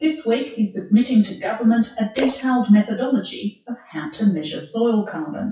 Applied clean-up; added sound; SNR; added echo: classical method WPE with log-MMSE.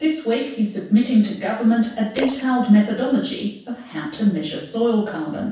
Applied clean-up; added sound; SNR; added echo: none; Splash, splatter; 13 dB; reverberation time 0.7 s.